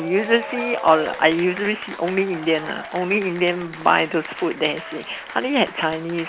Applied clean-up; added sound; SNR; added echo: none; Applause / Cheering; 13 dB; none.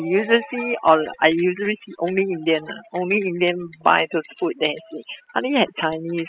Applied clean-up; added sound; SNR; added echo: classical method spectral subtraction.